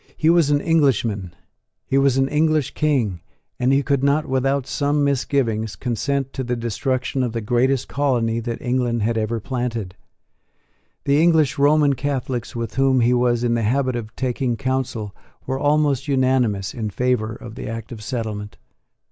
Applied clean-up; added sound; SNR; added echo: none; none; none; none.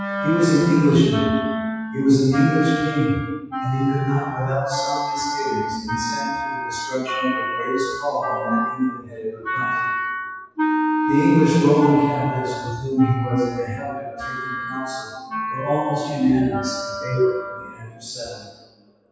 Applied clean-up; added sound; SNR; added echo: classical method WPE with log-MMSE.